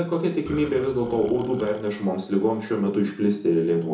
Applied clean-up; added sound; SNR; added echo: none; Burping, eructation; 18 dB; reverberation time 0.7 s.